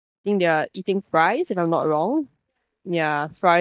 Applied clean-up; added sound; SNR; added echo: neural mask model DeepFilterNet 3.